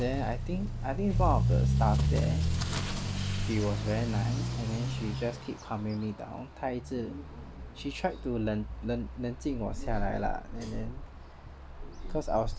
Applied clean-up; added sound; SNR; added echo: none; Accelerating, revving, vroom / Motor vehicle (road); -2 dB; none.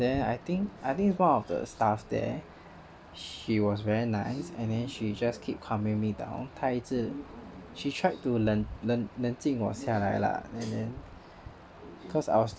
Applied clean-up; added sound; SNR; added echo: none; none; none; none.